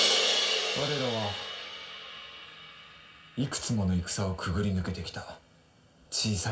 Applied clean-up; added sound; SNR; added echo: none; Crash cymbal; 1 dB; reverberation time 0.2 s.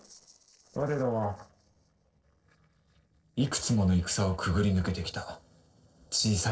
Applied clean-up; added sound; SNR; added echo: neural separator model SepFormer DNS4.